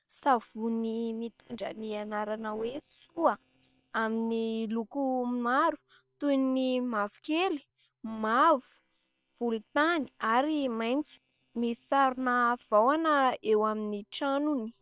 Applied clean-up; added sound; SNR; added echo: neural separator model SepFormer WHAM!.